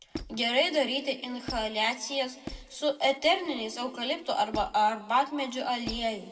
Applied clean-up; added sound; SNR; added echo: none; Squeak; 16 dB; reverberation time 1.3 s.